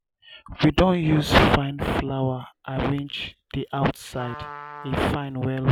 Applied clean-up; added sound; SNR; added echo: none; Trumpet; 19 dB; none.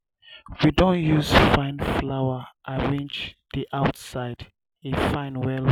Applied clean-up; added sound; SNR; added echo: none; none; none; none.